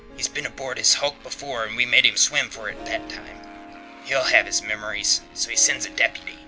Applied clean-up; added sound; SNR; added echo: none; Harp + Motorcycle; 17 dB; none.